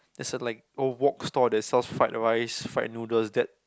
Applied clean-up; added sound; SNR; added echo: none; none; none; none.